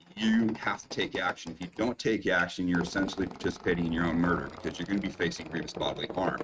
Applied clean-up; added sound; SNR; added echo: neural mask model RNNoise.